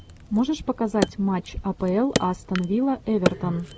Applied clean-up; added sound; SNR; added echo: none; Wood; 7 dB; none.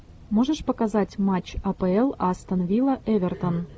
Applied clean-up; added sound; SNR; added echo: none; none; none; none.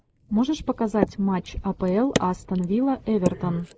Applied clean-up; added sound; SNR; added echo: neural mask model Resemble Enhance denoiser.